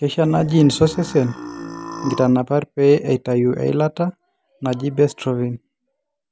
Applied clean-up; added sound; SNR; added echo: none; Burping, eructation; 13 dB; none.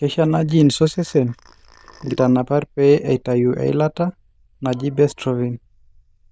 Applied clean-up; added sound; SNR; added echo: neural diffusion model UNIVERSE++.